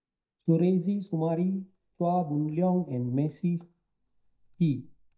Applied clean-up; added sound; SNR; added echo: neural mask model DeepFilterNet 3.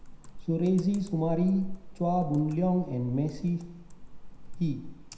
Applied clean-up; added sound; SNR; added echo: none; Computer keyboard; 11 dB; reverberation time 0.9 s.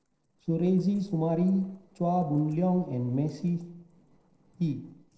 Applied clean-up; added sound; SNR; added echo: neural separator model SepFormer DNS4.